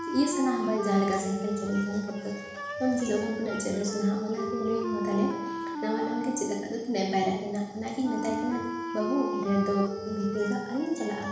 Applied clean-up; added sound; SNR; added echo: none; Wind instrument, woodwind instrument; 6 dB; reverberation time 1.1 s.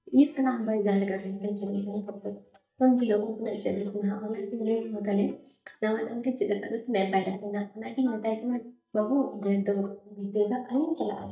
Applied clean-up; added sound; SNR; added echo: neural mask model DeepFilterNet 3.